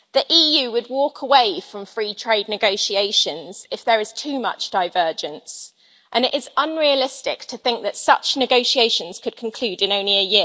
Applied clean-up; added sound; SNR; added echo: none; none; none; none.